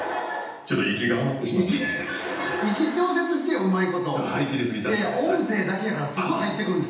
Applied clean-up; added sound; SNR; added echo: none; none; none; reverberation time 0.9 s.